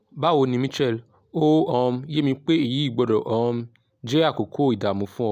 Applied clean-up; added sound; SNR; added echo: none; none; none; none.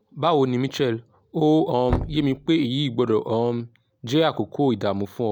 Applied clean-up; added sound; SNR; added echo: none; Knock; 11 dB; none.